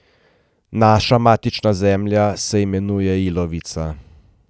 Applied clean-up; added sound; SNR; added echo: none; none; none; none.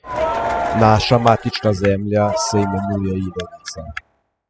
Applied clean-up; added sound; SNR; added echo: classical method spectral subtraction.